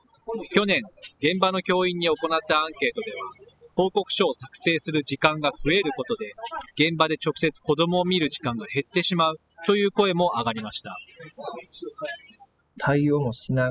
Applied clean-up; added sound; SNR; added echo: classical method spectral subtraction.